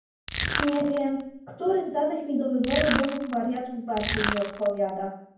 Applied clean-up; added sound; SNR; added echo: none; Crushing; 1 dB; reverberation time 0.9 s.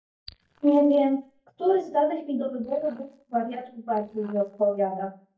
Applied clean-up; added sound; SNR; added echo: neural mask model DeepFilterNet 3.